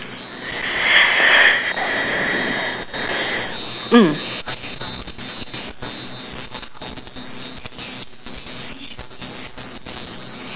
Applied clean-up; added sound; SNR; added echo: none; none; none; none.